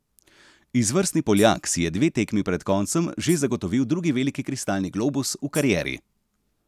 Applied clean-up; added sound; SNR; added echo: none; Tambourine; 17 dB; none.